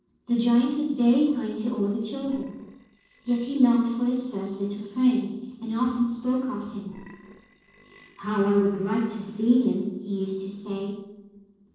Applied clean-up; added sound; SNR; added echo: neural separator model SepFormer DNS4.